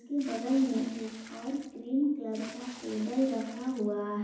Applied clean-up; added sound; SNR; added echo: none; Water / Splash, splatter; 18 dB; reverberation time 0.9 s.